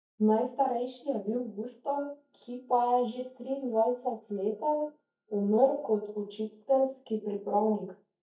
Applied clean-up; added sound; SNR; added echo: neural mask model DeepFilterNet 3.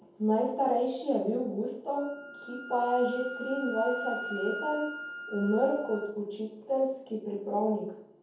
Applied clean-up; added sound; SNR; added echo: none; Wind instrument, woodwind instrument; 12 dB; reverberation time 0.7 s.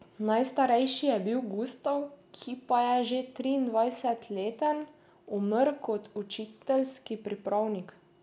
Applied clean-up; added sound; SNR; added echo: none; none; none; none.